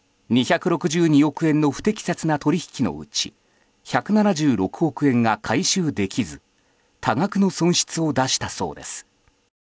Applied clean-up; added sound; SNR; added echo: none; none; none; none.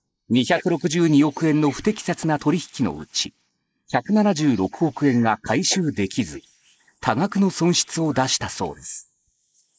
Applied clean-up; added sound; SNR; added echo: neural mask model Resemble Enhance denoiser.